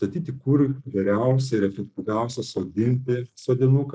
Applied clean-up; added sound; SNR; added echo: neural mask model Resemble Enhance denoiser.